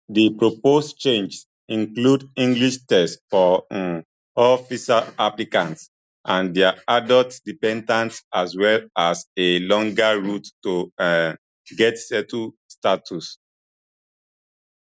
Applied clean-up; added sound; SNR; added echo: none; none; none; none.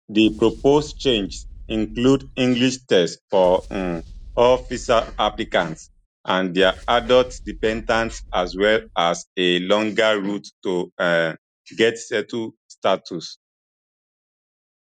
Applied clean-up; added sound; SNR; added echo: none; Boom; 17 dB; none.